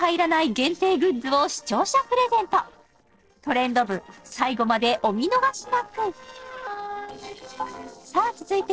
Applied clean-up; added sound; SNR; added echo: neural separator model SepFormer DNS4.